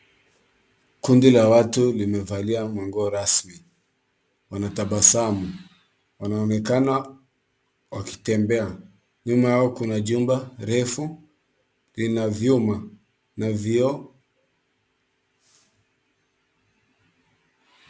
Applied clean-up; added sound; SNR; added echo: none; none; none; none.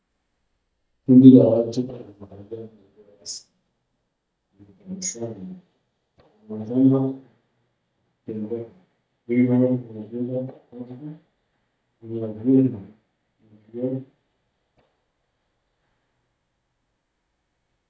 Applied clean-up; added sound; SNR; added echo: neural mask model DeepFilterNet 3.